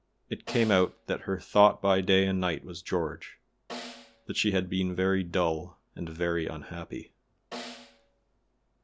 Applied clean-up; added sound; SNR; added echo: none; Snare drum; 16 dB; none.